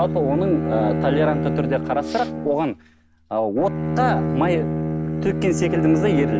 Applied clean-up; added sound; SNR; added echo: none; Bowed string instrument; 1 dB; none.